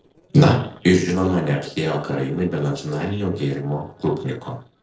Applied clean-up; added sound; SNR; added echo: neural separator model SepFormer DNS4.